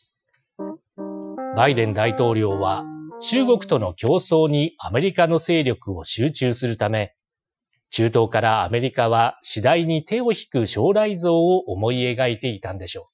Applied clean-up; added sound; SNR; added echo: classical method Wiener filter.